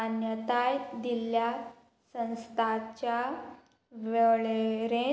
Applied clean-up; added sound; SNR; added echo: none; none; none; none.